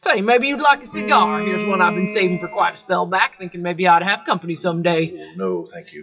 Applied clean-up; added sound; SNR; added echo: classical method WPE with log-MMSE.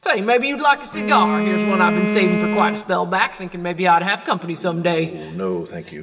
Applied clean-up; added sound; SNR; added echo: none; Bowed string instrument; 3 dB; reverberation time 1.8 s.